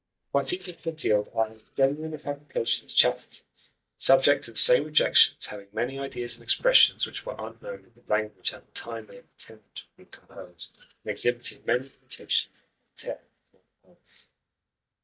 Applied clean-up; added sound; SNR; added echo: neural mask model DeepFilterNet 3.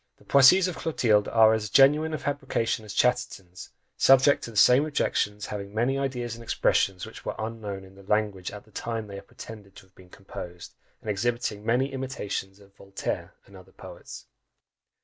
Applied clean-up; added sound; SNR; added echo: none; none; none; none.